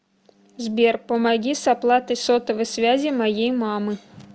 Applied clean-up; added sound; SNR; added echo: none; none; none; none.